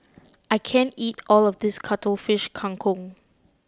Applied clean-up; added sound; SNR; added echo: none; none; none; none.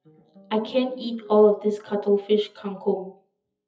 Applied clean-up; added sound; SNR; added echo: classical method WPE with log-MMSE.